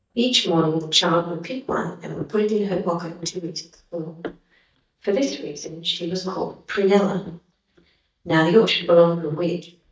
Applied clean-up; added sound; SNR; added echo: neural mask model DeepFilterNet 3.